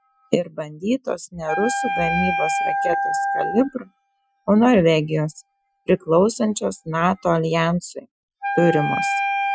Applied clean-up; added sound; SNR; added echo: classical method Wiener filter.